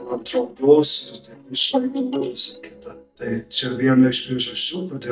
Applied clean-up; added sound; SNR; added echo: neural mask model DeepFilterNet 3.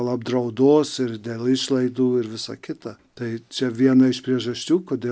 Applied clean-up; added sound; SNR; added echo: none; none; none; none.